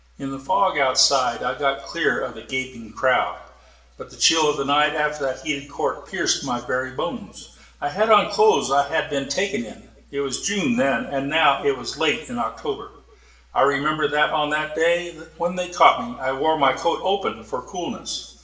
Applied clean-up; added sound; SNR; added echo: none; none; none; reverberation time 0.8 s.